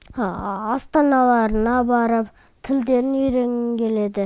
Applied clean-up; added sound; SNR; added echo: none; Breathing; 18 dB; none.